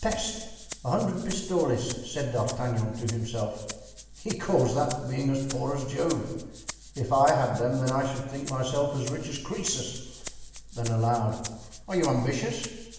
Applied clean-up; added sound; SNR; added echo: none; Rattle (instrument); 16 dB; reverberation time 1.1 s.